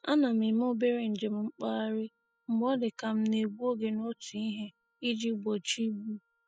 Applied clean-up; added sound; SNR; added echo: classical method spectral subtraction.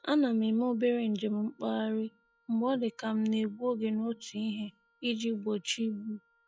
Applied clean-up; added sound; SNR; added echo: classical method log-MMSE.